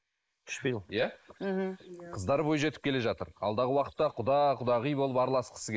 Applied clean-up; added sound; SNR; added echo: neural mask model Resemble Enhance denoiser.